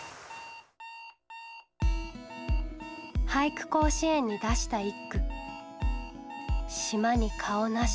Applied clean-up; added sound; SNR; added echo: none; Alarm; 17 dB; none.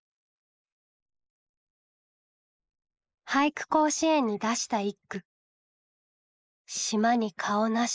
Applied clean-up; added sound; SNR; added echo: neural mask model Resemble Enhance denoiser.